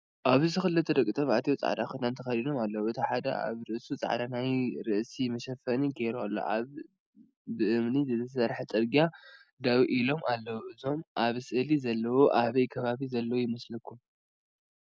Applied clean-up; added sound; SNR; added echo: none; none; none; none.